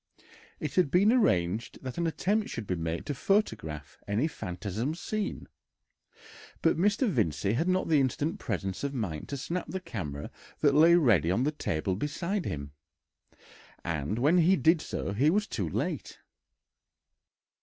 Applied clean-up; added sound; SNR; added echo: none; none; none; none.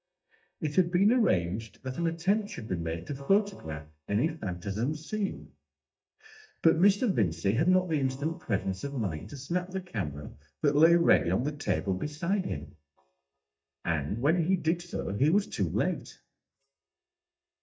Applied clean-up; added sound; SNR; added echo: neural mask model DeepFilterNet 3.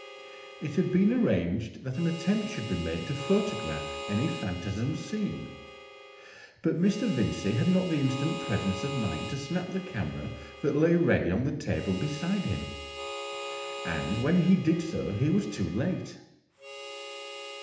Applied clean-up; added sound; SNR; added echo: none; Harmonica; 12 dB; reverberation time 0.8 s.